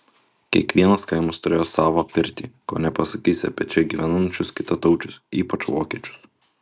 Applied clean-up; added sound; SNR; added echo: none; none; none; none.